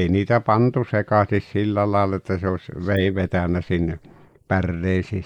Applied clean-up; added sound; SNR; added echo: neural mask model Resemble Enhance denoiser.